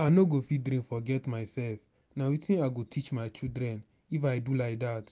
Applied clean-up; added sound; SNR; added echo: none; none; none; none.